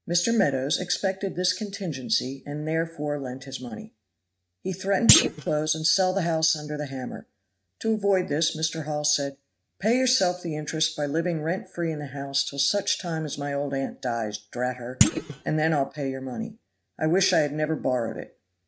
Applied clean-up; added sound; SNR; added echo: neural mask model RNNoise.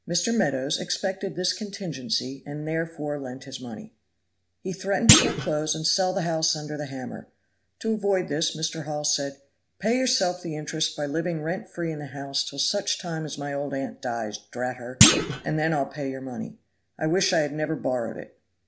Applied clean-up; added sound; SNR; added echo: none; Thump, thud; -5 dB; none.